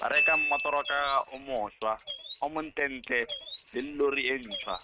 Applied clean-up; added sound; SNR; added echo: neural mask model RNNoise.